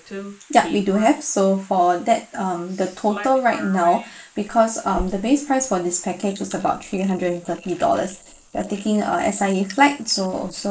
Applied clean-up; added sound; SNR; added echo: neural mask model Resemble Enhance denoiser.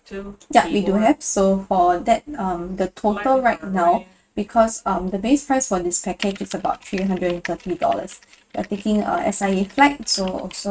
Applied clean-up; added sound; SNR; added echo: neural mask model RNNoise.